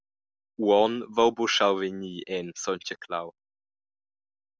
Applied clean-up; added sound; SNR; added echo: none; none; none; none.